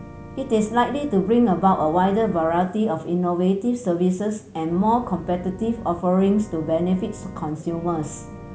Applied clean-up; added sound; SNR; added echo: none; Organ; 18 dB; none.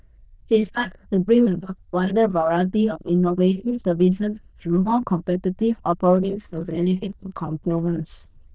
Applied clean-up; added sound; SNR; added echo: neural diffusion model UNIVERSE++.